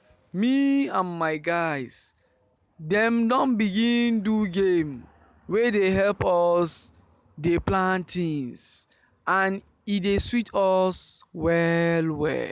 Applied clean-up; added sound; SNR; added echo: none; none; none; none.